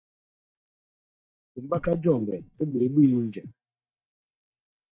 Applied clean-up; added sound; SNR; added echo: neural mask model DeepFilterNet 3.